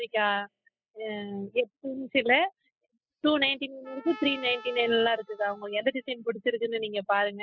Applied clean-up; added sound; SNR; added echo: classical method spectral subtraction.